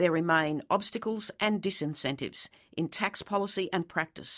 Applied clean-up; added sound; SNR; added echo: none; none; none; none.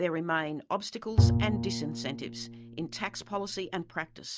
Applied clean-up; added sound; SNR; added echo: none; Bowed string instrument; -4 dB; none.